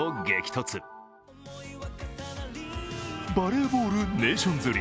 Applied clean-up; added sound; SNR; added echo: none; none; none; none.